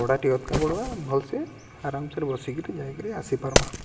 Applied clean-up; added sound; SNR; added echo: none; Wood; 3 dB; reverberation time 2.2 s.